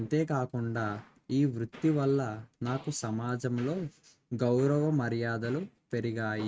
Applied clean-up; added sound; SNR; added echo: neural mask model RNNoise.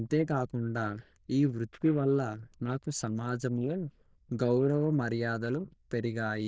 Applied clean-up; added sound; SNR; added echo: neural diffusion model UNIVERSE++.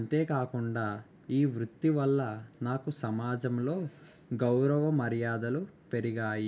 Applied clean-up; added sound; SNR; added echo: none; none; none; none.